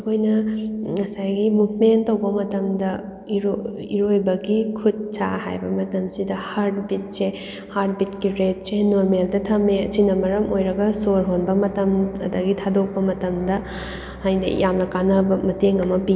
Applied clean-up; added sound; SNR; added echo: none; none; none; none.